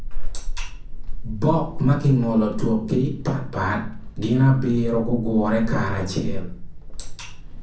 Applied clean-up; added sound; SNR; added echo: none; Squeak / Walk, footsteps; 3 dB; reverberation time 0.6 s.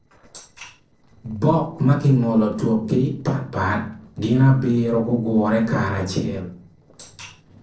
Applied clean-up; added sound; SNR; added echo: neural separator model SepFormer DNS4.